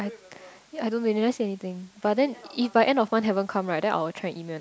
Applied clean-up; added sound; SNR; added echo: none; none; none; none.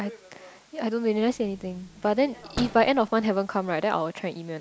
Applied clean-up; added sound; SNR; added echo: none; Slam; 17 dB; none.